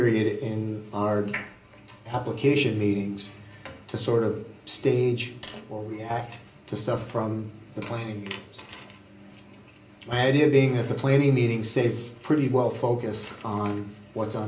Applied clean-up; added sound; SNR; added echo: none; none; none; reverberation time 0.5 s.